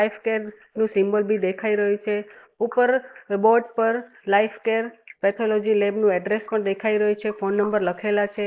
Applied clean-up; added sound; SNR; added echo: neural mask model Resemble Enhance denoiser.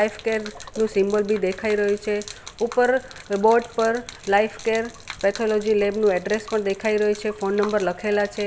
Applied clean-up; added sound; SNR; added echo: none; Gurgling / Liquid; 19 dB; none.